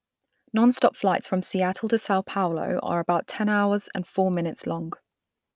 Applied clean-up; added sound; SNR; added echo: none; none; none; none.